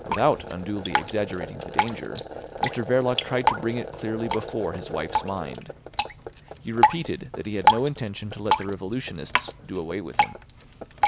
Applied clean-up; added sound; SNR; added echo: none; Drip; -1 dB; none.